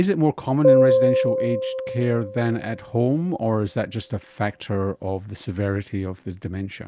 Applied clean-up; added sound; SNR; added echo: none; Piano; -1 dB; none.